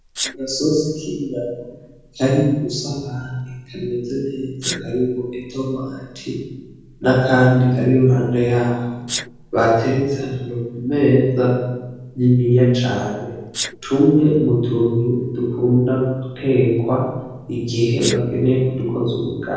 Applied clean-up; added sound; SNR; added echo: none; Sneeze; 18 dB; reverberation time 1.3 s.